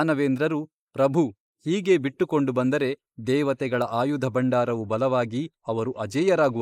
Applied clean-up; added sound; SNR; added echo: neural mask model Resemble Enhance denoiser.